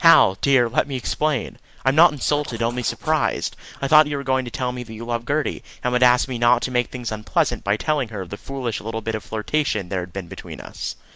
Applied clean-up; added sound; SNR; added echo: neural mask model Resemble Enhance denoiser.